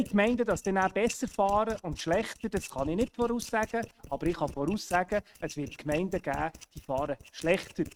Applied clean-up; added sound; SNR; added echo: neural mask model RNNoise.